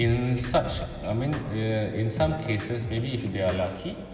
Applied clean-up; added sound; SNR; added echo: none; Drum kit; 12 dB; reverberation time 2.9 s.